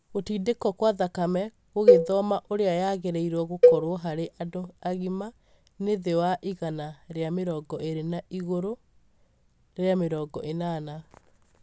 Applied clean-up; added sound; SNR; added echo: none; Cowbell; -4 dB; none.